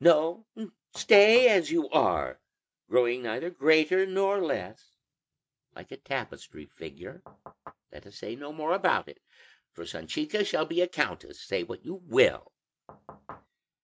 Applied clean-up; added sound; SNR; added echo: neural mask model RNNoise.